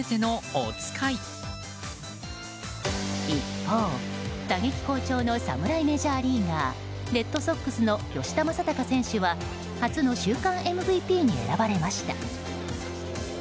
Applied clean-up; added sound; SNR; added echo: none; none; none; none.